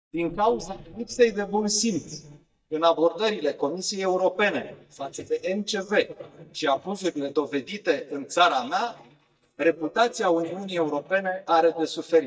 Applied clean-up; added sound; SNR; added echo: neural mask model DeepFilterNet 3.